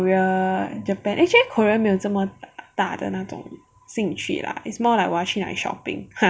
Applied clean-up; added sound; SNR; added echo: none; none; none; none.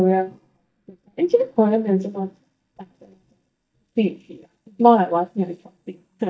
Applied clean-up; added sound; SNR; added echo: neural mask model DeepFilterNet 3.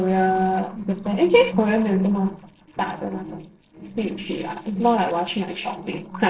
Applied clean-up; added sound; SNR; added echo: neural separator model SepFormer DNS4.